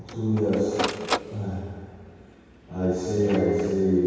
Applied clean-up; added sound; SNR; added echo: none; Printer; 10 dB; reverberation time 2.0 s.